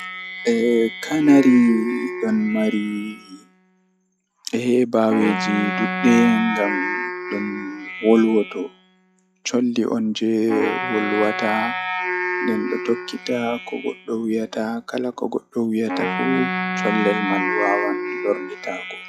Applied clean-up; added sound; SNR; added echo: classical method log-MMSE.